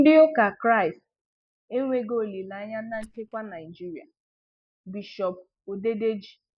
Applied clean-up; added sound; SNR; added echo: neural mask model DeepFilterNet 3.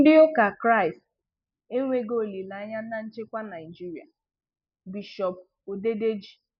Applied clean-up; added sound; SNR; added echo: none; none; none; none.